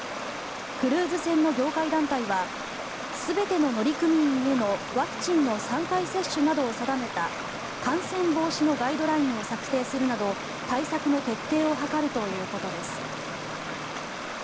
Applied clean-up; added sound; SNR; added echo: none; Stream; 7 dB; none.